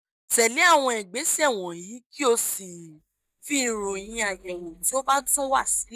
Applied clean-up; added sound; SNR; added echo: neural mask model DeepFilterNet 3.